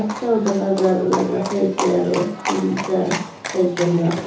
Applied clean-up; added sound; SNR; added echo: none; Livestock, farm animals, working animals; 10 dB; reverberation time 0.7 s.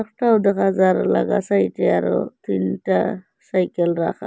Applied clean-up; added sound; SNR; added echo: none; none; none; none.